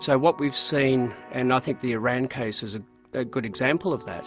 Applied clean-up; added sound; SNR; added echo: none; none; none; none.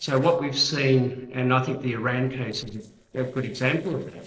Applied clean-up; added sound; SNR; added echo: neural separator model SepFormer DNS4.